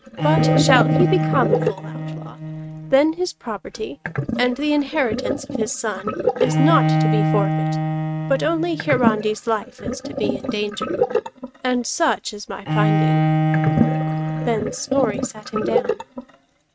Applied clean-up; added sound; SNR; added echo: neural mask model RNNoise.